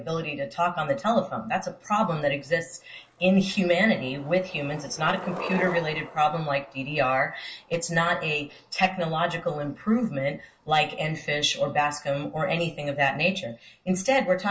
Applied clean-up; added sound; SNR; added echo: neural separator model SepFormer DNS4.